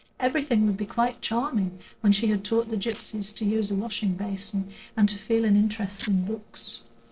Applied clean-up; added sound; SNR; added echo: neural separator model SepFormer DNS4.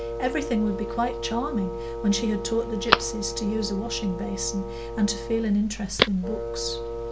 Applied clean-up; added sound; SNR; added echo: none; Wind instrument, woodwind instrument + Telephone; 3 dB; none.